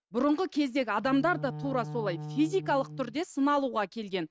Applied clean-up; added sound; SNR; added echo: neural mask model RNNoise.